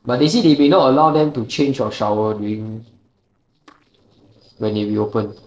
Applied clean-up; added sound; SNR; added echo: neural separator model SepFormer DNS4.